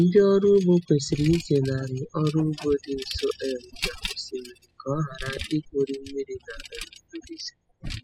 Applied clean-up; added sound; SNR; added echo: classical method spectral subtraction.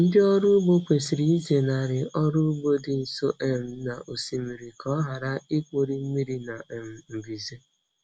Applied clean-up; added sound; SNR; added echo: none; none; none; none.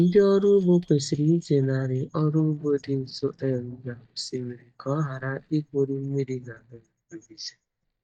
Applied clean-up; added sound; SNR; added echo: neural mask model DeepFilterNet 3.